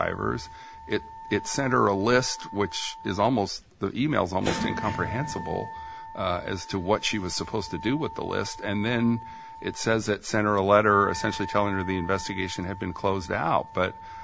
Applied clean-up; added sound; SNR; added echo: none; Wind instrument, woodwind instrument; 14 dB; none.